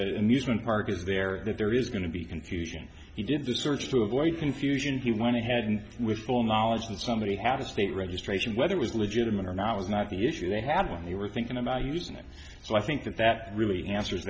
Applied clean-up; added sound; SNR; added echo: none; none; none; none.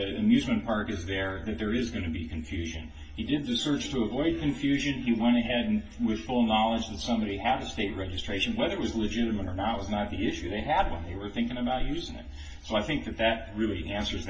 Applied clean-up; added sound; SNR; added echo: none; none; none; reverberation time 0.2 s.